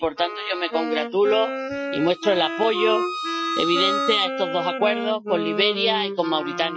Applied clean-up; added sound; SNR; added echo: classical method Wiener filter.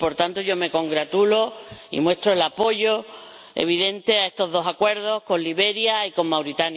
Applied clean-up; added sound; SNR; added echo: none; none; none; none.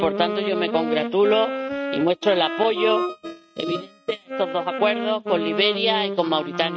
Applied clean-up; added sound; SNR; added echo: neural mask model RNNoise.